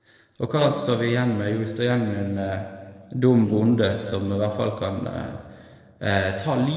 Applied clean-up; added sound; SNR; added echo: neural separator model SepFormer DNS4.